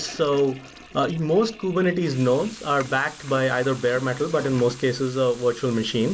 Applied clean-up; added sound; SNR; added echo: none; Toilet flush / Water tap, faucet; 18 dB; none.